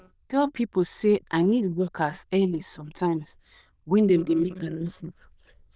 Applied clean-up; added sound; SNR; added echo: neural diffusion model UNIVERSE++.